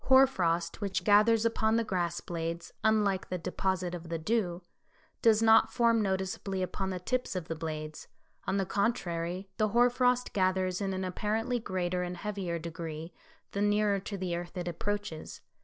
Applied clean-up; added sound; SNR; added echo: neural separator model SepFormer DNS4.